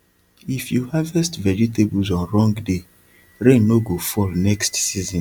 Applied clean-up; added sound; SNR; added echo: none; none; none; none.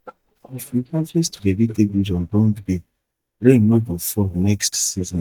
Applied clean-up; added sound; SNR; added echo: neural mask model DeepFilterNet 3.